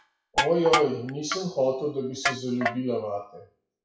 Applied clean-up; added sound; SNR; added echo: classical method WPE with log-MMSE.